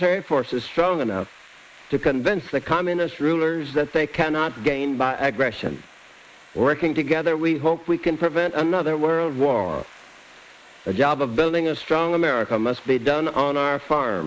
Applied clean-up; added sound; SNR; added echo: neural mask model Resemble Enhance denoiser.